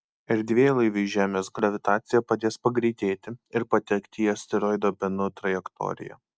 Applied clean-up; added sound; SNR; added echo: none; none; none; none.